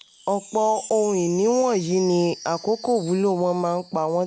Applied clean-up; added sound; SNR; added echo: none; Wind chime; 18 dB; none.